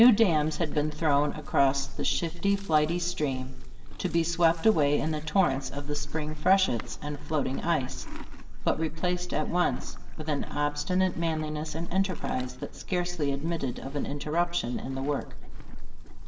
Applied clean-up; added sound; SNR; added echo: none; Livestock, farm animals, working animals; 1 dB; reverberation time 1.7 s.